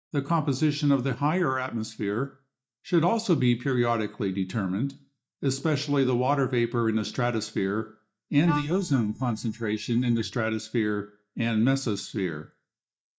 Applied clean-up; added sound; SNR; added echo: neural mask model DeepFilterNet 3.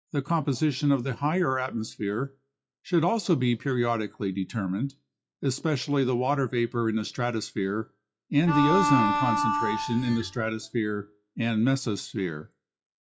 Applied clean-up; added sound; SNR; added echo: classical method WPE with log-MMSE.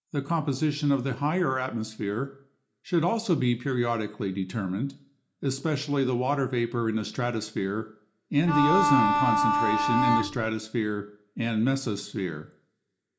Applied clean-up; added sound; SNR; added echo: none; Bowed string instrument; -4 dB; reverberation time 0.4 s.